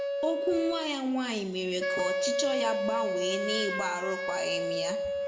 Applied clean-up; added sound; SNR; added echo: none; Wind instrument, woodwind instrument; -1 dB; reverberation time 0.8 s.